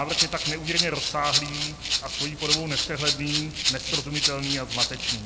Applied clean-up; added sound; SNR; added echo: none; Rattle (instrument); -3 dB; none.